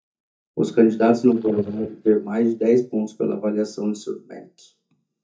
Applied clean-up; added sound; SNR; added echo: neural mask model DeepFilterNet 3.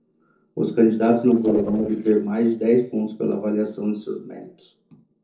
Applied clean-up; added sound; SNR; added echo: neural separator model SepFormer DNS4.